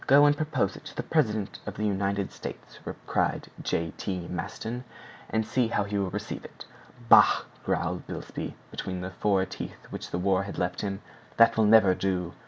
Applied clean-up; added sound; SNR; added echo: none; none; none; none.